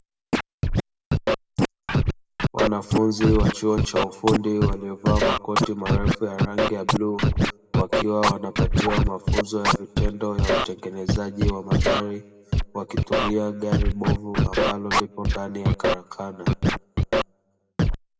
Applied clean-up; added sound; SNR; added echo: none; Scratching (performance technique); -5 dB; reverberation time 1.6 s.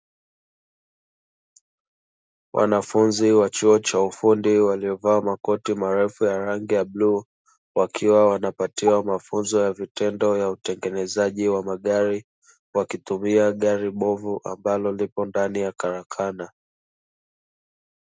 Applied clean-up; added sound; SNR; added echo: none; none; none; none.